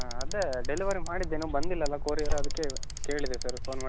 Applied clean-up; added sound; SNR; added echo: none; Bicycle; -4 dB; none.